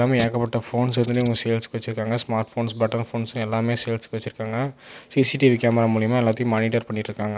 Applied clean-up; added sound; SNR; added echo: none; none; none; none.